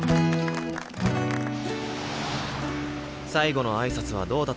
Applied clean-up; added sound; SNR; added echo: none; none; none; none.